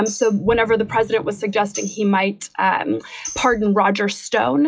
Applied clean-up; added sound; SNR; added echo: classical method log-MMSE.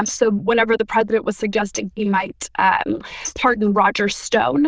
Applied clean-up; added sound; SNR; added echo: neural diffusion model UNIVERSE++.